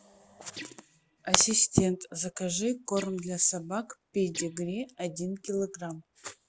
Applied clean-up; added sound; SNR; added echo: none; Guitar; 20 dB; none.